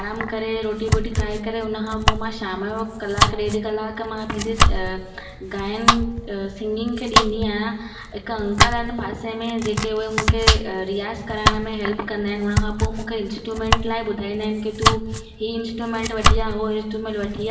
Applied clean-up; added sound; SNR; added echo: none; Domestic sounds, home sounds; -2 dB; reverberation time 1.1 s.